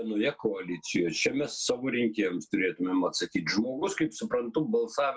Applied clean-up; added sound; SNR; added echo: none; none; none; none.